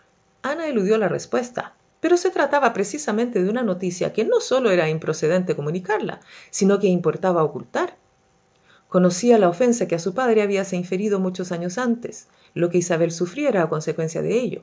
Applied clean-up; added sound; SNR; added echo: none; none; none; none.